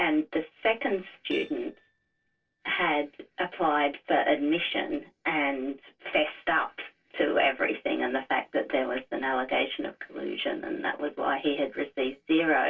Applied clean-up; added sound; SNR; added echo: neural separator model SepFormer DNS4.